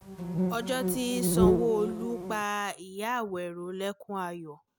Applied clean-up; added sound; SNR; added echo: none; Insect; -4 dB; none.